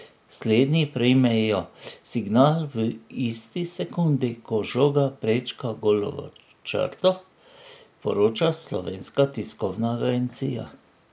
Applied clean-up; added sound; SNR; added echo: none; none; none; none.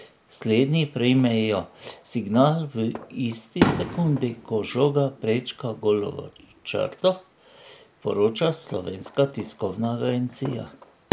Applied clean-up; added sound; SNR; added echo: none; Fireworks; 9 dB; none.